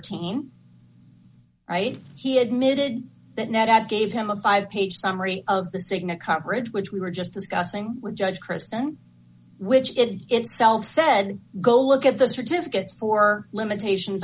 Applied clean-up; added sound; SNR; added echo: none; none; none; none.